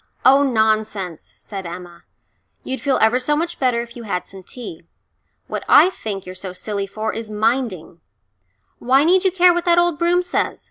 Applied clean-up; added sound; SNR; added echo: none; none; none; none.